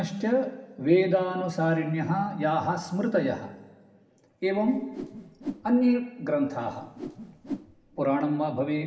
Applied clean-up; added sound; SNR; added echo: none; Whoosh, swoosh, swish; 13 dB; reverberation time 1.3 s.